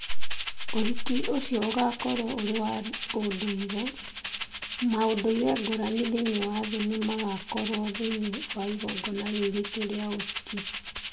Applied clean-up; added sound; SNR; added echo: none; Rattle (instrument); 10 dB; reverberation time 0.9 s.